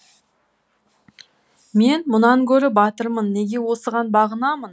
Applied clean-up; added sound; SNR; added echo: none; none; none; none.